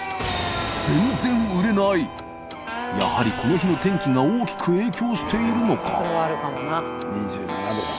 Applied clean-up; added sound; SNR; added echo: none; Wind instrument, woodwind instrument + Printer; 18 dB; none.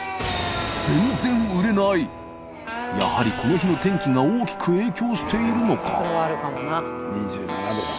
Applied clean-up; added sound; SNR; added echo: none; none; none; none.